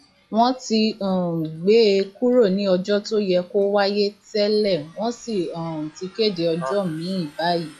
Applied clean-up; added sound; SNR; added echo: classical method log-MMSE.